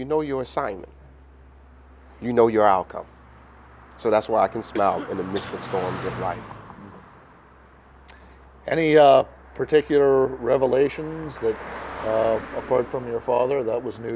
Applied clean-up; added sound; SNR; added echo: none; Car passing by + Cough; 16 dB; none.